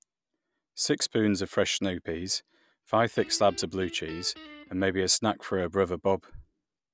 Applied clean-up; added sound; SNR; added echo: none; Guitar; 19 dB; none.